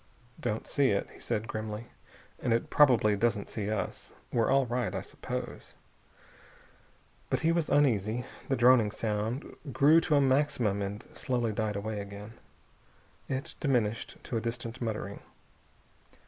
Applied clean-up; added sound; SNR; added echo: none; none; none; none.